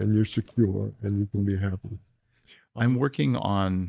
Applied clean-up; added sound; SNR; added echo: neural mask model DeepFilterNet 3.